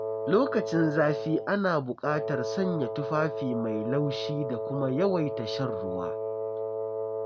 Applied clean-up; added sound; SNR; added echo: none; Wind instrument, woodwind instrument; 4 dB; none.